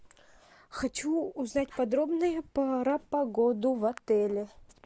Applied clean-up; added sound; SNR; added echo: none; none; none; none.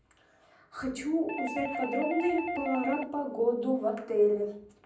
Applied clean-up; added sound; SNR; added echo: none; Doorbell; 7 dB; reverberation time 0.6 s.